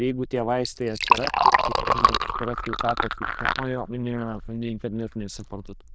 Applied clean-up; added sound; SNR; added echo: neural diffusion model UNIVERSE++.